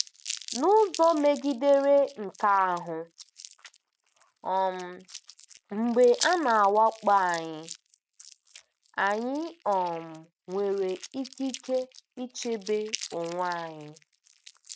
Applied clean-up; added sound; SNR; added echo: neural mask model RNNoise.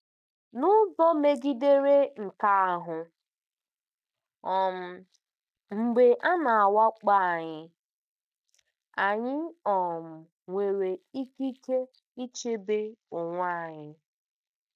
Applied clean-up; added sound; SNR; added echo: neural mask model DeepFilterNet 3.